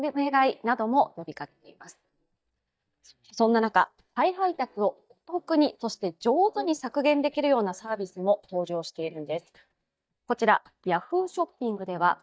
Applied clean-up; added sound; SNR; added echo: neural mask model DeepFilterNet 3.